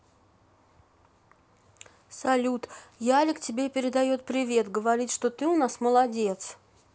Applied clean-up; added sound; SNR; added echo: none; none; none; none.